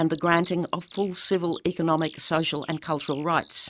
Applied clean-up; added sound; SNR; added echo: none; Bird vocalization, bird call, bird song; 15 dB; none.